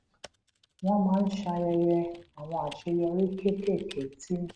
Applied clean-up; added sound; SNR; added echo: neural mask model RNNoise.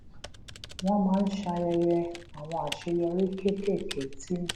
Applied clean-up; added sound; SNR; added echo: none; Thunder + Typing; 13 dB; none.